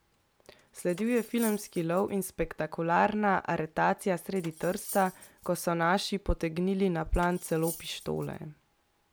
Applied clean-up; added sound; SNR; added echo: none; Cutlery, silverware; 19 dB; none.